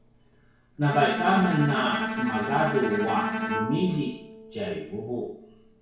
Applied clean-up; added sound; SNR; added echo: none; Bowed string instrument; 5 dB; reverberation time 0.6 s.